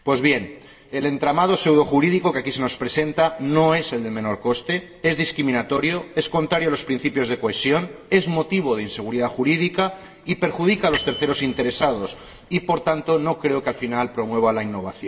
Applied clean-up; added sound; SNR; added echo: none; Bell; 10 dB; reverberation time 1.3 s.